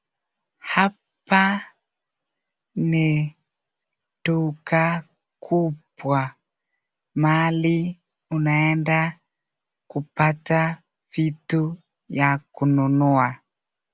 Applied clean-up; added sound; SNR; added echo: none; none; none; none.